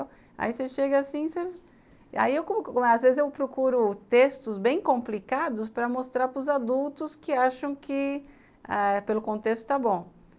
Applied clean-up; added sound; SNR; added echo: none; none; none; none.